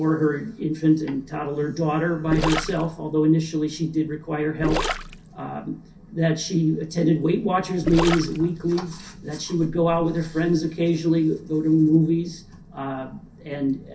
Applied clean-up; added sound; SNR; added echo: none; Gurgling; 5 dB; reverberation time 0.3 s.